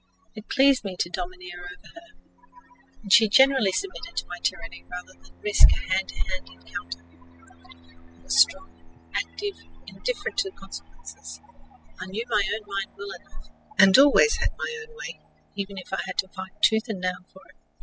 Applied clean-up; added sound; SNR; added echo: classical method spectral subtraction.